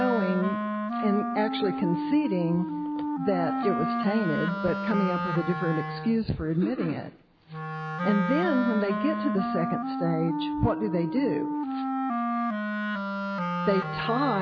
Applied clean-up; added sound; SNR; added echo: none; Wind instrument, woodwind instrument; 2 dB; none.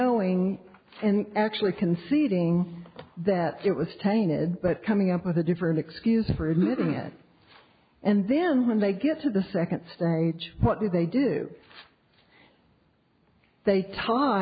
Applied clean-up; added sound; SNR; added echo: none; none; none; none.